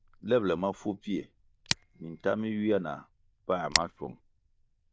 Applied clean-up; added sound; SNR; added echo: neural diffusion model UNIVERSE++.